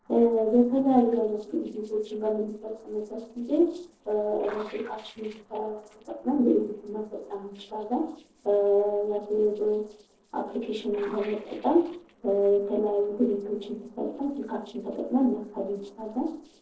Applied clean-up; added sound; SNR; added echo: neural separator model SepFormer DNS4.